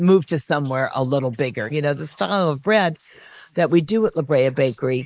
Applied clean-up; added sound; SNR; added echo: neural mask model Resemble Enhance denoiser.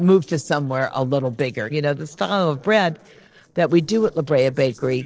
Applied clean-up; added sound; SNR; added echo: neural separator model SepFormer DNS4.